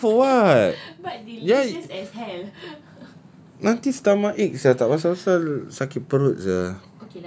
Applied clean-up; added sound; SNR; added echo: none; none; none; none.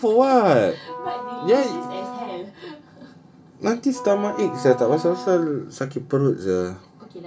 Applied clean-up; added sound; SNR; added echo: none; Wind instrument, woodwind instrument; 13 dB; reverberation time 0.2 s.